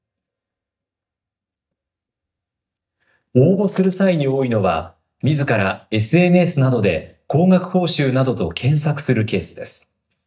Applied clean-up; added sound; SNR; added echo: neural mask model DeepFilterNet 3.